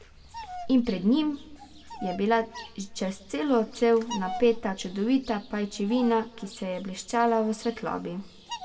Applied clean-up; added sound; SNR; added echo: none; Bird vocalization, bird call, bird song; 16 dB; reverberation time 0.6 s.